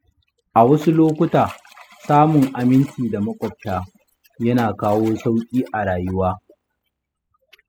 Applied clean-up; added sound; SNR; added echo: classical method spectral subtraction.